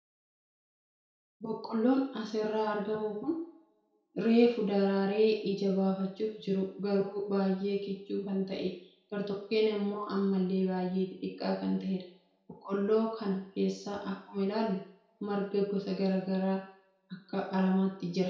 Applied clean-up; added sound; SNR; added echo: none; none; none; reverberation time 0.6 s.